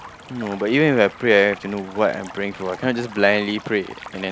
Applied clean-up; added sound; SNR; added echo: none; Stream; 18 dB; none.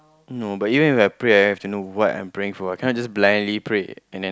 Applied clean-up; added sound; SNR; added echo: none; none; none; none.